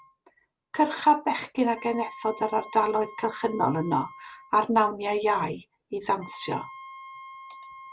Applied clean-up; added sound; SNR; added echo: none; Wind instrument, woodwind instrument; 19 dB; none.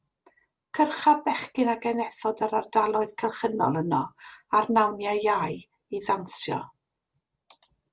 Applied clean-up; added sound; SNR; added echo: none; none; none; none.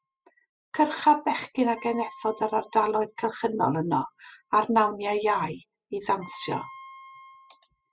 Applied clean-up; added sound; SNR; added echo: classical method spectral subtraction.